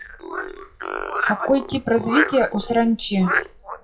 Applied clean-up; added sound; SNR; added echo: classical method WPE with log-MMSE.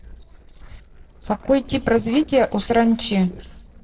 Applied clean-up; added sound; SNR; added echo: neural separator model SepFormer DNS4.